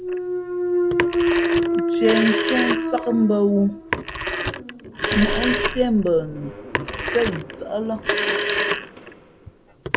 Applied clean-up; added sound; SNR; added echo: none; Thump, thud + Telephone; -1 dB; none.